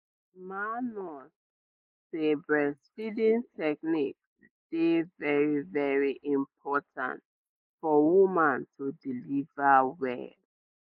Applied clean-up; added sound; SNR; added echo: neural mask model Resemble Enhance denoiser.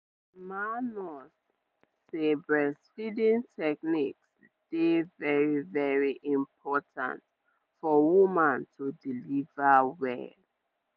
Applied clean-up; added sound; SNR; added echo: none; none; none; none.